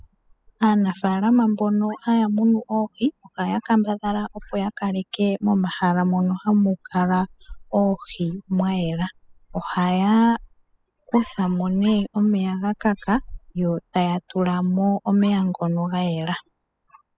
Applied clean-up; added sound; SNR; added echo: classical method spectral subtraction.